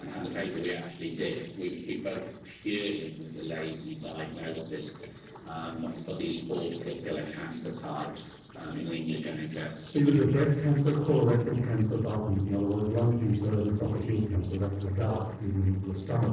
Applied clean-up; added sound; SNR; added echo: neural separator model SepFormer DNS4.